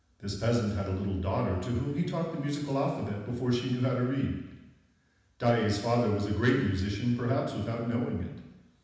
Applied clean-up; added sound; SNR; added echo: none; none; none; reverberation time 1.1 s.